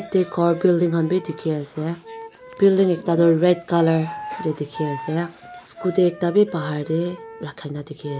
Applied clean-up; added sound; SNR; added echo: none; Wind instrument, woodwind instrument; 16 dB; none.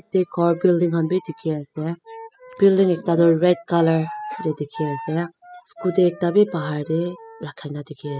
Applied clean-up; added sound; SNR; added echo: classical method spectral subtraction.